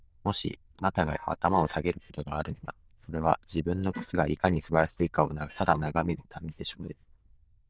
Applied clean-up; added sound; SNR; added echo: neural diffusion model UNIVERSE++.